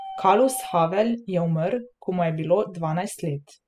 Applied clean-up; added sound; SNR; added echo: classical method spectral subtraction.